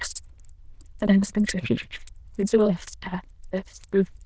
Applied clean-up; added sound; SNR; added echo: neural diffusion model UNIVERSE++.